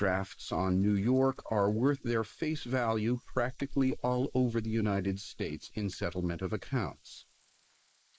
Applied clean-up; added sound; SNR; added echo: neural mask model Resemble Enhance denoiser.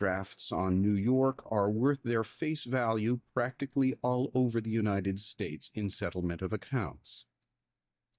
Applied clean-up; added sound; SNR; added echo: neural mask model DeepFilterNet 3.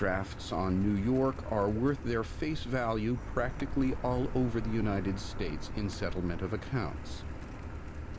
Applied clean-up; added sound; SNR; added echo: none; Car; 5 dB; none.